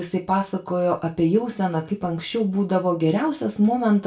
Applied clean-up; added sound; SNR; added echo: none; none; none; reverberation time 0.2 s.